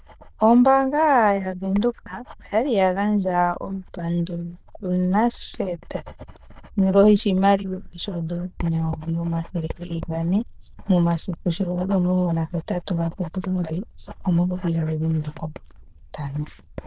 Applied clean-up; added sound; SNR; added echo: neural diffusion model UNIVERSE++.